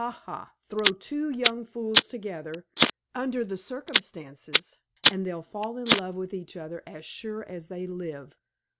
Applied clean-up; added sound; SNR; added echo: none; Fire; -4 dB; none.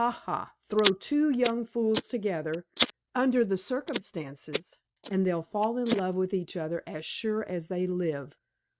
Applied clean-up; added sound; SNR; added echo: neural mask model RNNoise.